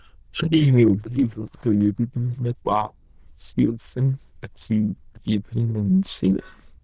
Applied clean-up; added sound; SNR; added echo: neural diffusion model UNIVERSE++.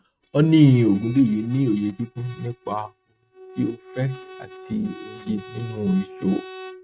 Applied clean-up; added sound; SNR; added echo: neural mask model RNNoise.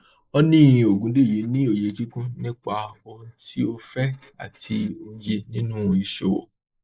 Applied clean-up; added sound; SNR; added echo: neural mask model Resemble Enhance denoiser.